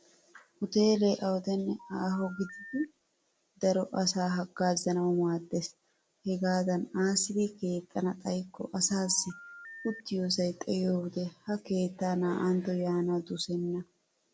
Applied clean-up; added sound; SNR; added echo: none; Telephone; 18 dB; none.